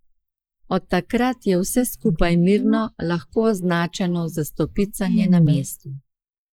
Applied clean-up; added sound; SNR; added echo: neural mask model Resemble Enhance denoiser.